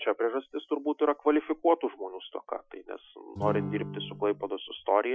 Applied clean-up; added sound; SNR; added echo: classical method Wiener filter.